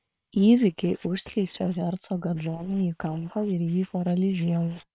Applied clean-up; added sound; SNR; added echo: neural separator model SepFormer WHAM!.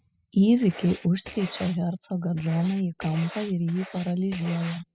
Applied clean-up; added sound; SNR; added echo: classical method spectral subtraction.